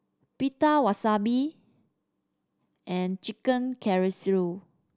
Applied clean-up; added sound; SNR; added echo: none; none; none; none.